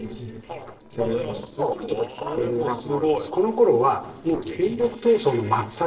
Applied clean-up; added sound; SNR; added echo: neural separator model SepFormer DNS4.